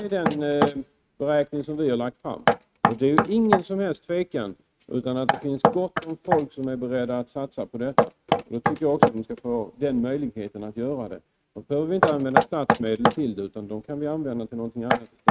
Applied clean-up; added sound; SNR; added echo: neural mask model RNNoise.